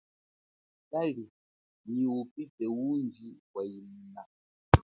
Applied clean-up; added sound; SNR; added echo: none; none; none; none.